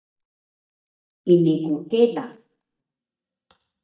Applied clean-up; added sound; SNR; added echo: neural mask model DeepFilterNet 3.